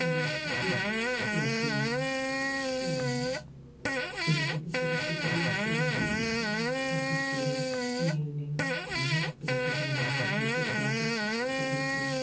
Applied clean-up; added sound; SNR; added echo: none; Fart; -4 dB; reverberation time 0.6 s.